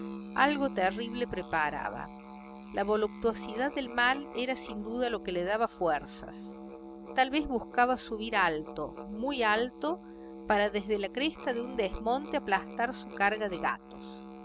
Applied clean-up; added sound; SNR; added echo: none; Musical instrument; 12 dB; none.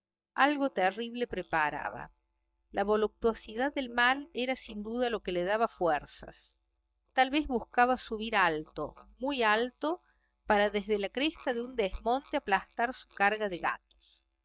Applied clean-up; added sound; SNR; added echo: neural mask model DeepFilterNet 3.